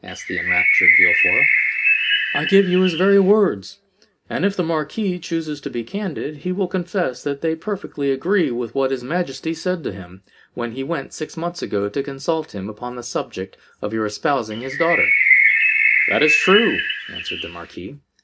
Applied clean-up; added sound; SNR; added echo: none; Bird; -4 dB; reverberation time 0.3 s.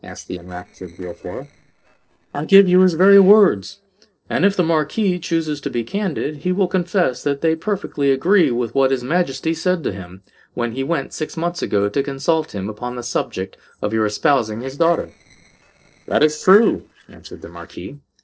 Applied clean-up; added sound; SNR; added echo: neural separator model SepFormer DNS4.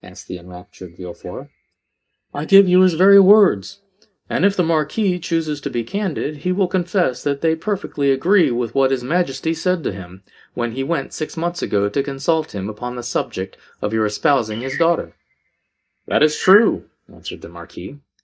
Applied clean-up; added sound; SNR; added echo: neural mask model DeepFilterNet 3.